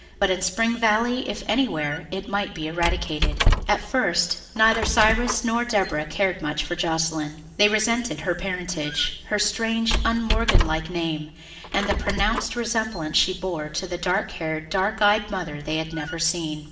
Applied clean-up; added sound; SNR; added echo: none; Squeak; 5 dB; reverberation time 0.9 s.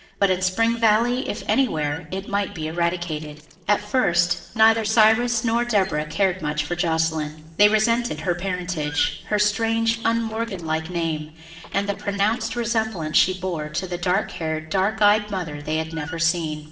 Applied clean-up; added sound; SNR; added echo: neural separator model SepFormer DNS4.